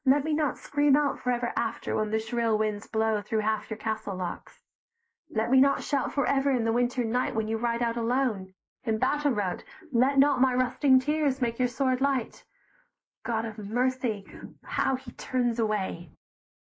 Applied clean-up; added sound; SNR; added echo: neural mask model Resemble Enhance denoiser.